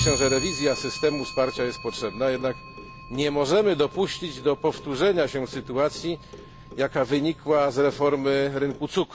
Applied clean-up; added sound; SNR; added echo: none; Clock; 11 dB; none.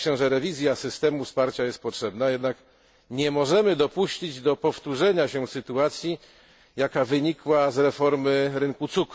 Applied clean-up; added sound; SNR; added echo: none; none; none; none.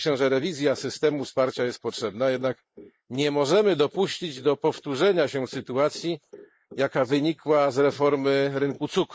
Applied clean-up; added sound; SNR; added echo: neural mask model Resemble Enhance denoiser.